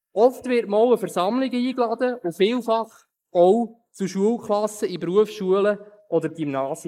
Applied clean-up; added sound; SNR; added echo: neural mask model Resemble Enhance denoiser.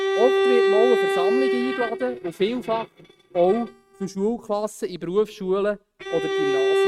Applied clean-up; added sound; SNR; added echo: neural mask model RNNoise.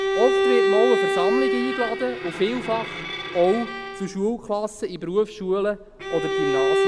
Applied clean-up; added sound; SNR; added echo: none; Bowed string instrument; -1 dB; none.